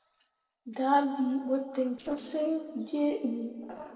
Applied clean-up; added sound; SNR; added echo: neural separator model SepFormer DNS4.